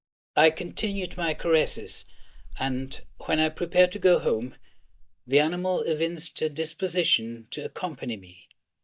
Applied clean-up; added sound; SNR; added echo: neural mask model DeepFilterNet 3.